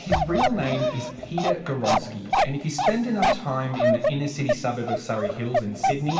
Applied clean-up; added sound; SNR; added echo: none; Bark; -1 dB; reverberation time 2.5 s.